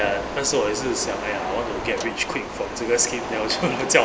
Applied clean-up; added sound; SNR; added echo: none; none; none; none.